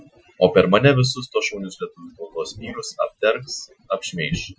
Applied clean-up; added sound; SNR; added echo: classical method Wiener filter.